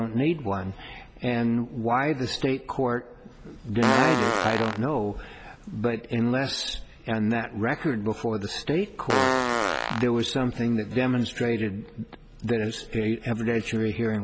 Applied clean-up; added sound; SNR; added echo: none; Fart; 2 dB; none.